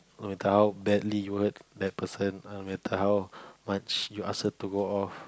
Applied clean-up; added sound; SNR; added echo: none; none; none; none.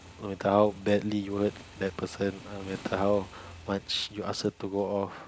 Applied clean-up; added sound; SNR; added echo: none; Motorcycle / Engine; 19 dB; none.